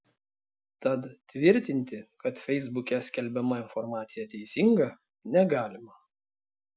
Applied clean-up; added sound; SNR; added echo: none; none; none; none.